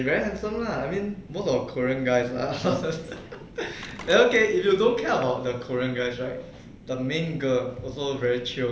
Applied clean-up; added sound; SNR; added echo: none; Telephone; 20 dB; none.